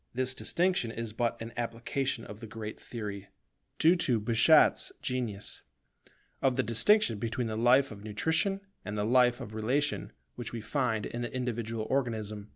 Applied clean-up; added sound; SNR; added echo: none; none; none; none.